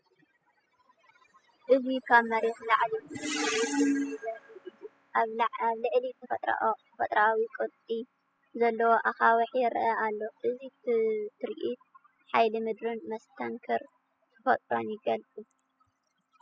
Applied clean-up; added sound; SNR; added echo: classical method spectral subtraction.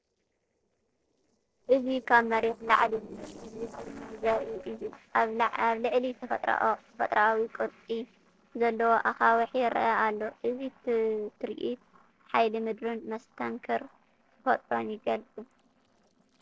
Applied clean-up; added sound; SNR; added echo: neural separator model SepFormer DNS4.